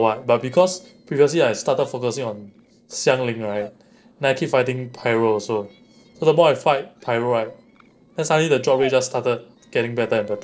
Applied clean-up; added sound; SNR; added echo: neural separator model SepFormer DNS4.